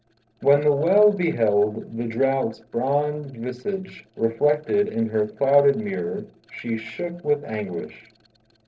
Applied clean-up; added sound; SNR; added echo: neural separator model SepFormer DNS4.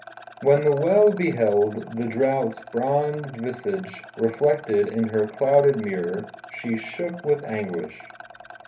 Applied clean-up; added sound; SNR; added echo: none; Rattle; 19 dB; reverberation time 0.3 s.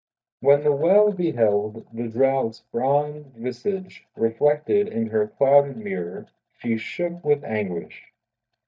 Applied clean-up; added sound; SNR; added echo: neural mask model DeepFilterNet 3.